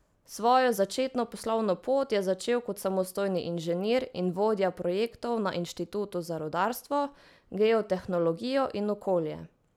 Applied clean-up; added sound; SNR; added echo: none; none; none; none.